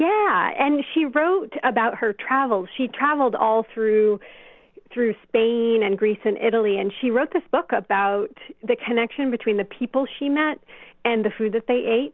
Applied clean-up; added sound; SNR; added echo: none; none; none; none.